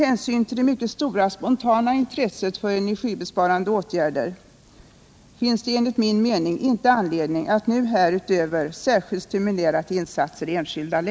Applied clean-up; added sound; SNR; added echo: none; none; none; none.